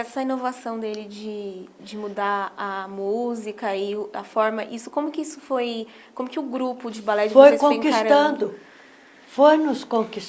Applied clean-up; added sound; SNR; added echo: none; none; none; none.